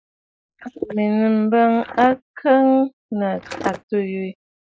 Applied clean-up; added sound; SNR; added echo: neural mask model Resemble Enhance denoiser.